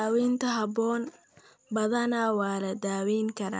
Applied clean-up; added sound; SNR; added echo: none; none; none; none.